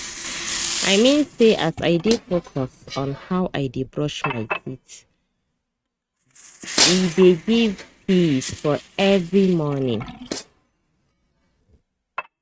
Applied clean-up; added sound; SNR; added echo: neural mask model RNNoise.